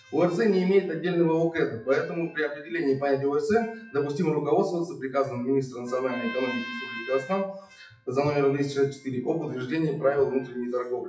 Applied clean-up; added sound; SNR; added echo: classical method WPE with log-MMSE.